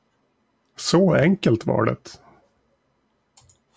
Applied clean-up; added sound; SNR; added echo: none; none; none; none.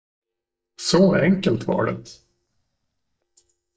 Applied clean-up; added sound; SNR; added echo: neural mask model DeepFilterNet 3.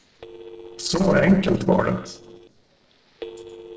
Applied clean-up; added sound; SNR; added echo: neural separator model SepFormer DNS4.